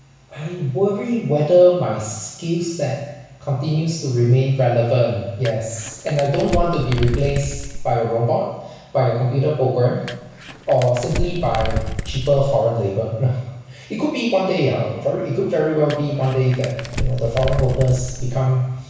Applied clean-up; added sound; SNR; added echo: none; Crumpling, crinkling; 6 dB; reverberation time 1.1 s.